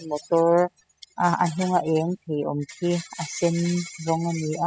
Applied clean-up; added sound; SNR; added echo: classical method spectral subtraction.